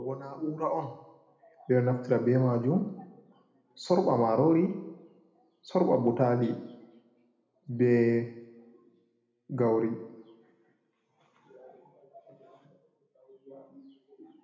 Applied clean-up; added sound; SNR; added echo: none; none; none; reverberation time 0.8 s.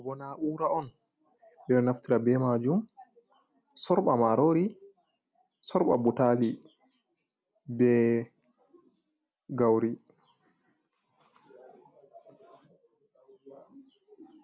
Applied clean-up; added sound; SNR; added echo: none; none; none; none.